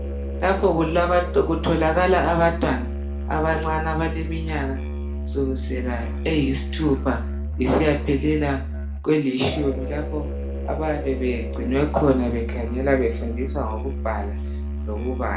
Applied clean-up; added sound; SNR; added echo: none; Musical instrument; 4 dB; reverberation time 0.4 s.